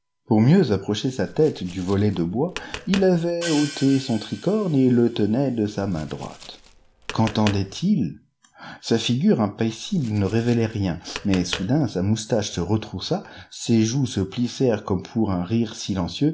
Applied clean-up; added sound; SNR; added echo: none; Hi-hat + Tap; 16 dB; none.